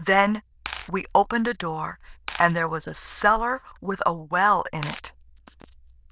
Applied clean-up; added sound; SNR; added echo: neural diffusion model UNIVERSE++.